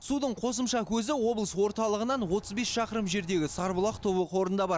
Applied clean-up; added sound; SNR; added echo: none; none; none; none.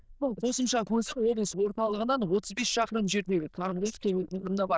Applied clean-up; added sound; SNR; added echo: neural diffusion model UNIVERSE++.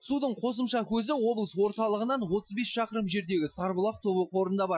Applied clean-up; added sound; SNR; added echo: classical method Wiener filter.